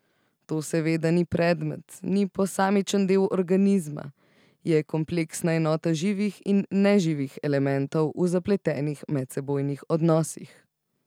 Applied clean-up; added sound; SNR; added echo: none; none; none; none.